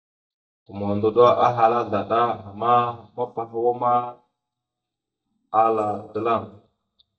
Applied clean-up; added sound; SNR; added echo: neural mask model DeepFilterNet 3.